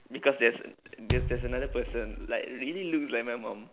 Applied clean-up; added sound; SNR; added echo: none; Bass drum; 3 dB; none.